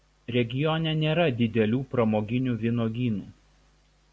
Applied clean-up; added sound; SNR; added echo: none; none; none; none.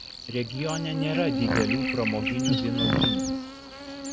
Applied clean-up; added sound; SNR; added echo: none; Buzz + Fart; -2 dB; none.